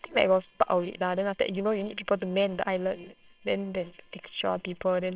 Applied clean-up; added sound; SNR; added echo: neural separator model SepFormer WHAMR!.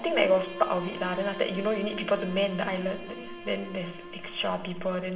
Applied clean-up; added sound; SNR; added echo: none; Bowed string instrument; 14 dB; reverberation time 0.9 s.